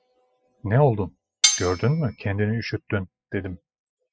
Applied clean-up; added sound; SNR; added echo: classical method spectral subtraction.